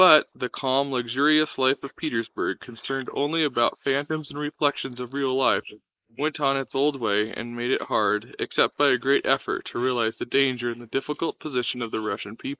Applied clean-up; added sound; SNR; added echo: neural mask model Resemble Enhance denoiser.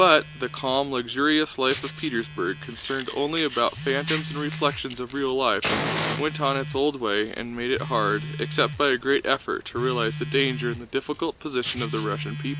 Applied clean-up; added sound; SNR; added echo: none; Fire + Telephone; 9 dB; none.